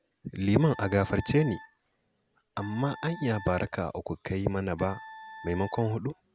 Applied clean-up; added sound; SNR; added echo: none; Wind instrument, woodwind instrument; 18 dB; none.